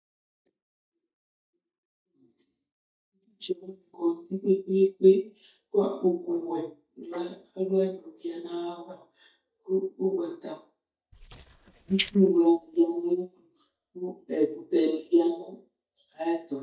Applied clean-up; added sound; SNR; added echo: neural mask model DeepFilterNet 3.